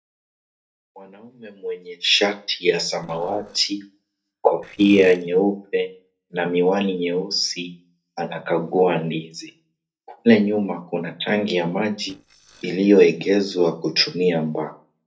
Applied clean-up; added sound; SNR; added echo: neural separator model SepFormer DNS4.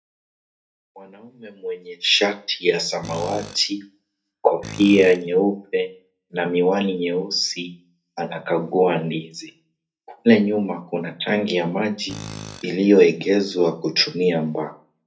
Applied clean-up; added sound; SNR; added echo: none; Tools; 16 dB; reverberation time 0.3 s.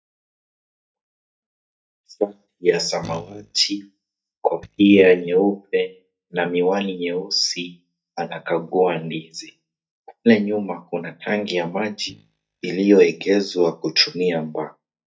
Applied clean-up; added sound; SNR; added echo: neural mask model DeepFilterNet 3.